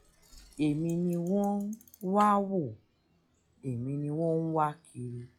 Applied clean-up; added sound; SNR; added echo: classical method log-MMSE.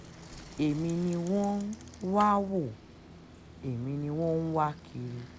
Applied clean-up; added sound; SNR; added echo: none; Bicycle; 16 dB; none.